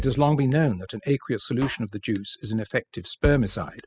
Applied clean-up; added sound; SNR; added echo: classical method spectral subtraction.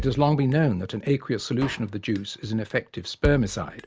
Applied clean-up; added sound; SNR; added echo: none; Drum kit; 12 dB; none.